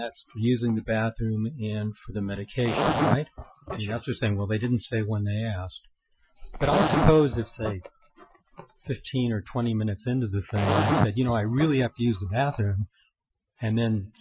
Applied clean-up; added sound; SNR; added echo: classical method Wiener filter.